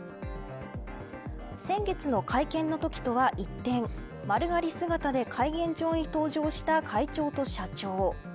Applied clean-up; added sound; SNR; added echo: none; none; none; none.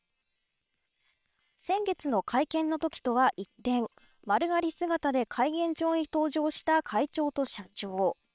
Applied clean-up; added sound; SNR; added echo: neural separator model SepFormer WHAM!.